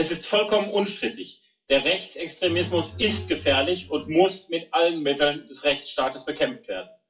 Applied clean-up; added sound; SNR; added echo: classical method WPE with log-MMSE.